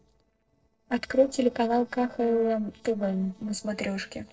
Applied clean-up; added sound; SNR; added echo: neural separator model SepFormer DNS4.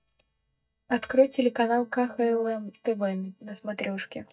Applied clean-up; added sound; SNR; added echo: neural mask model DeepFilterNet 3.